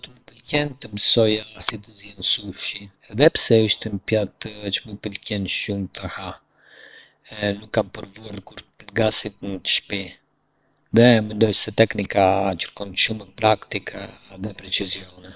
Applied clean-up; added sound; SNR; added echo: neural separator model SepFormer WHAM!.